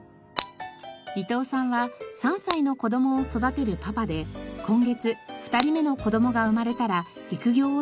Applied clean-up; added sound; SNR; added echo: none; Shatter; 15 dB; none.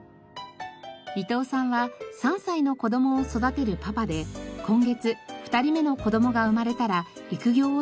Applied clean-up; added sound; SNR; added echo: none; none; none; none.